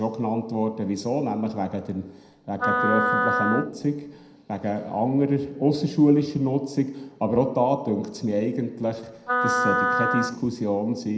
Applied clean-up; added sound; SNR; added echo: none; Wind instrument, woodwind instrument; 1 dB; reverberation time 0.8 s.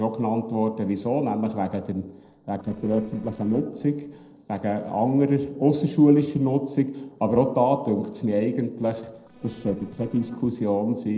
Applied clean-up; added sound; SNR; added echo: neural separator model SepFormer DNS4.